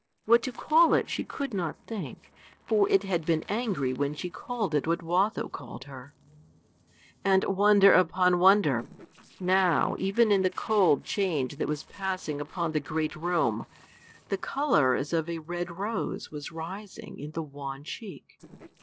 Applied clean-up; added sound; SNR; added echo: neural separator model SepFormer DNS4.